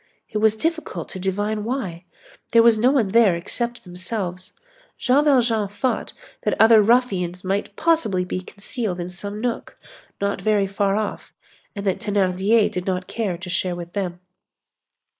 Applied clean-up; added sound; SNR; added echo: neural mask model Resemble Enhance denoiser.